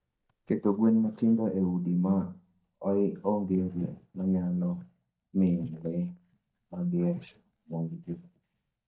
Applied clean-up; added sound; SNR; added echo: neural mask model DeepFilterNet 3.